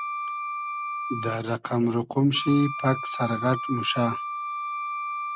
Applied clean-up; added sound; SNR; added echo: none; Wind instrument, woodwind instrument; 5 dB; none.